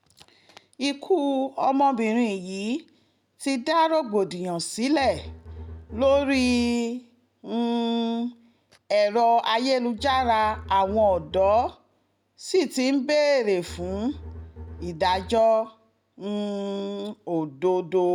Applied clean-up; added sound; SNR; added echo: none; Bowed string instrument; 15 dB; none.